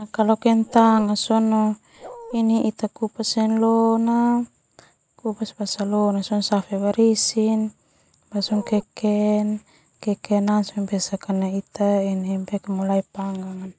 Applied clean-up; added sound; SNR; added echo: none; Bark; 16 dB; none.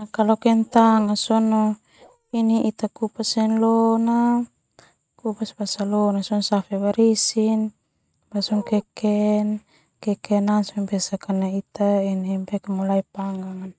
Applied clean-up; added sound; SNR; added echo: neural mask model RNNoise.